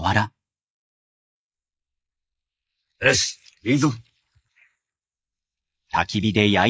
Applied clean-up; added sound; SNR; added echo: neural mask model Resemble Enhance denoiser.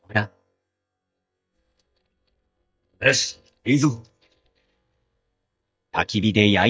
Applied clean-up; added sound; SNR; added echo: neural mask model DeepFilterNet 3.